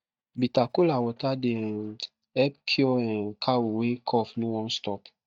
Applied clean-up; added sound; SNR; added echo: neural mask model DeepFilterNet 3.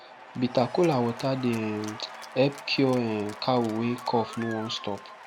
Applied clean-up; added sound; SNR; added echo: none; Applause / Cheering; 15 dB; none.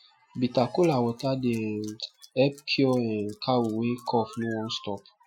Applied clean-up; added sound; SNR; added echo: classical method Wiener filter.